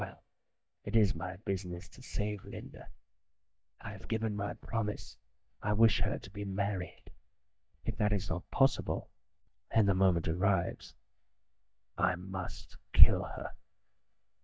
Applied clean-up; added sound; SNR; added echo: neural mask model DeepFilterNet 3.